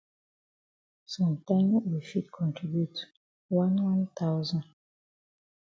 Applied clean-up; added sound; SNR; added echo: none; none; none; none.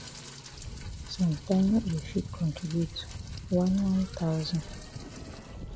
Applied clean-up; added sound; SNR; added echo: none; Rain; 11 dB; none.